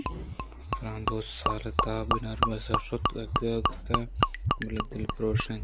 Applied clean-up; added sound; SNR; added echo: none; Gurgling / Liquid; -4 dB; none.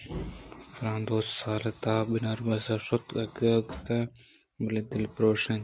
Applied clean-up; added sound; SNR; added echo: none; none; none; none.